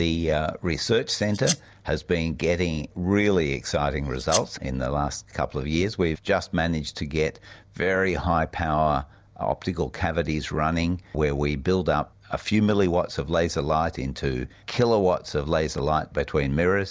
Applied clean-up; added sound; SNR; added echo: none; Domestic sounds, home sounds; 7 dB; none.